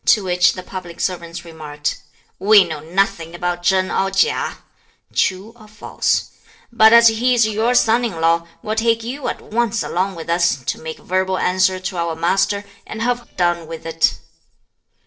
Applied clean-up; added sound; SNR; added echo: neural separator model SepFormer DNS4.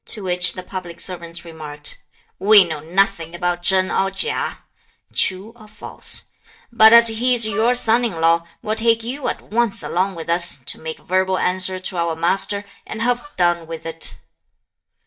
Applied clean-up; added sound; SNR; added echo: neural mask model DeepFilterNet 3.